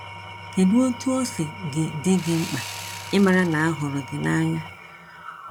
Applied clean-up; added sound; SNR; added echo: none; Engine / Tools + Sawing; 13 dB; none.